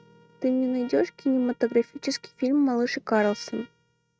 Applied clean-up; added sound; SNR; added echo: neural mask model RNNoise.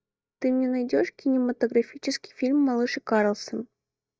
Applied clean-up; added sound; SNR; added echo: neural mask model DeepFilterNet 3.